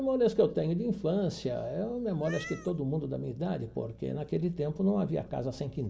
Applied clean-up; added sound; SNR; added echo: none; Meow; 19 dB; reverberation time 2.1 s.